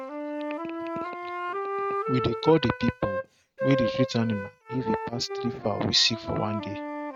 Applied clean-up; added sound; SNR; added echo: neural mask model RNNoise.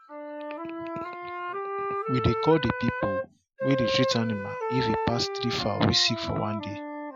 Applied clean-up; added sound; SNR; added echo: classical method Wiener filter.